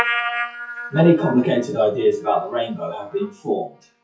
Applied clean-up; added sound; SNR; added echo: classical method WPE with log-MMSE.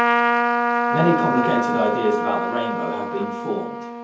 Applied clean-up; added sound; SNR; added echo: none; Trumpet; -3 dB; reverberation time 0.5 s.